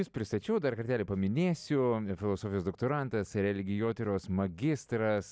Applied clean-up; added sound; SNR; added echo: none; none; none; none.